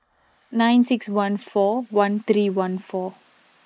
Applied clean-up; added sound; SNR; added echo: neural mask model Resemble Enhance denoiser.